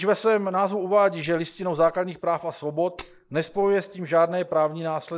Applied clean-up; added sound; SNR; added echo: neural mask model Resemble Enhance denoiser.